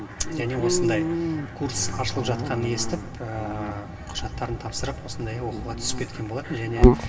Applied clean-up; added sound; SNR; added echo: none; Dog; -2 dB; reverberation time 0.8 s.